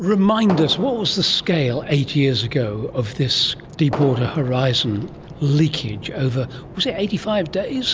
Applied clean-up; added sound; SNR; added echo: none; Fireworks; 15 dB; none.